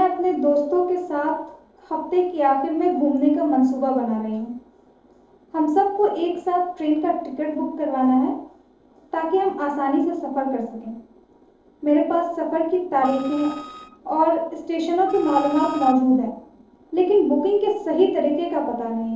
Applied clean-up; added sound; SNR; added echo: neural separator model SepFormer DNS4.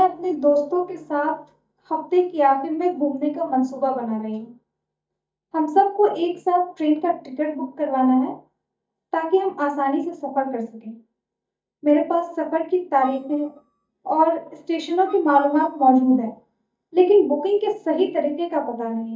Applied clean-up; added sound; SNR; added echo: neural mask model DeepFilterNet 3.